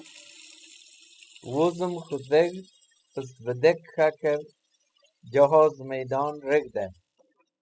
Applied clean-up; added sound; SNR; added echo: classical method spectral subtraction.